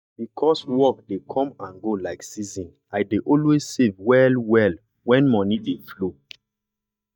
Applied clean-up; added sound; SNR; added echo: neural mask model DeepFilterNet 3.